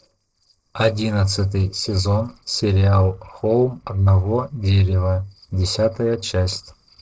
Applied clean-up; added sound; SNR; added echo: neural separator model SepFormer DNS4.